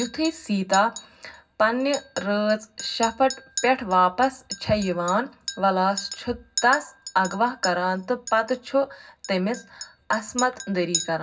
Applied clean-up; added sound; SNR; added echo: none; Chink, clink; 13 dB; reverberation time 0.4 s.